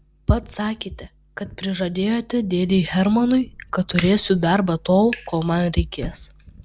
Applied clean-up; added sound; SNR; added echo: none; Fire; 18 dB; none.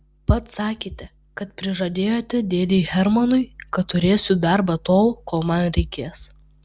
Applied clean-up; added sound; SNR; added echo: none; none; none; none.